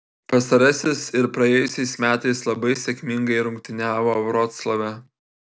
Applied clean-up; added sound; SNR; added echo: none; none; none; none.